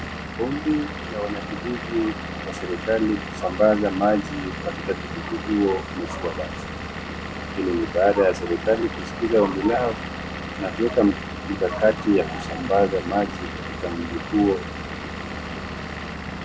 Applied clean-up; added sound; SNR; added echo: none; Engine / Vehicle; 8 dB; none.